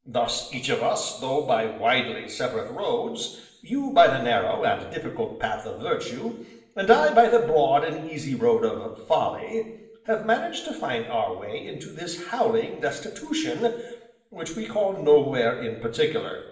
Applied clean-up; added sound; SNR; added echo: none; none; none; reverberation time 0.9 s.